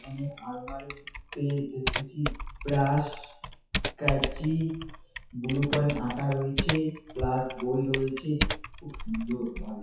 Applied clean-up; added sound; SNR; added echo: classical method WPE with log-MMSE.